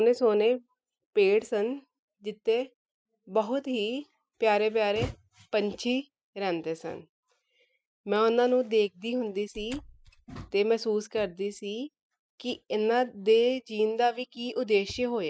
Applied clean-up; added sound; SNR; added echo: classical method spectral subtraction.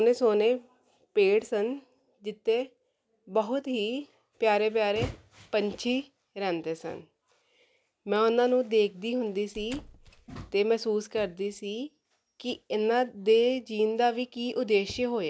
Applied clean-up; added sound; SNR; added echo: none; Squeak / Slam / Wood; 20 dB; none.